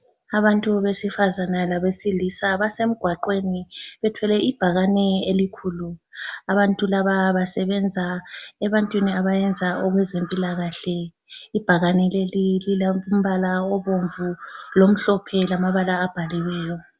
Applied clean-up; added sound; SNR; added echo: none; none; none; none.